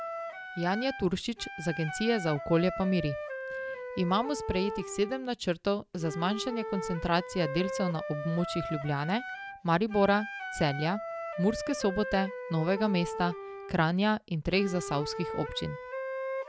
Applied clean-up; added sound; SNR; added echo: none; Wind instrument, woodwind instrument; 8 dB; none.